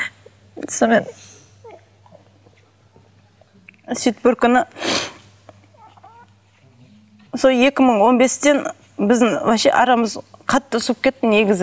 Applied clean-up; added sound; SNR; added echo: none; none; none; none.